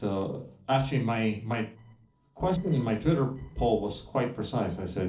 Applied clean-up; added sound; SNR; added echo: neural separator model SepFormer DNS4.